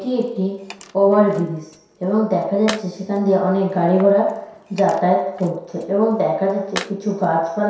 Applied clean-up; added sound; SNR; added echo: none; Tools; 19 dB; reverberation time 0.7 s.